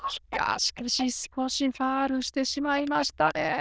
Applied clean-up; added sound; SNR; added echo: neural diffusion model UNIVERSE++.